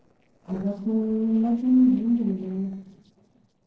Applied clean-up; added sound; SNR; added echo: neural separator model SepFormer DNS4.